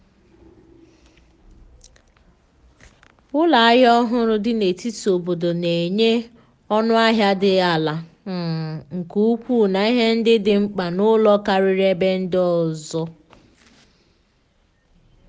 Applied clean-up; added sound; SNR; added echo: none; none; none; none.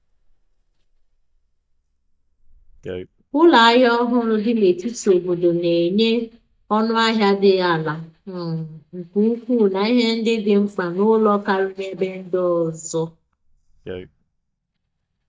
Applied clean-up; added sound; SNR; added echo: neural mask model DeepFilterNet 3.